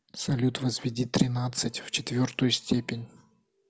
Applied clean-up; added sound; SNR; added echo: none; none; none; none.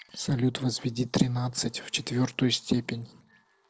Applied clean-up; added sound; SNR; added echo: neural separator model SepFormer DNS4.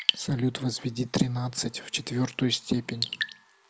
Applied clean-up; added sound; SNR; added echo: none; Raindrop / Drip; 7 dB; none.